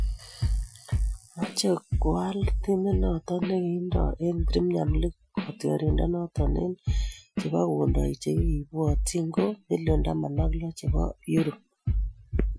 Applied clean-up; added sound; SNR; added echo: classical method Wiener filter.